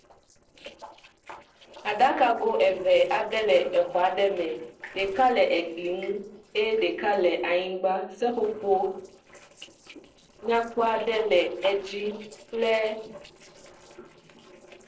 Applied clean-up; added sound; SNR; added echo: neural separator model SepFormer DNS4.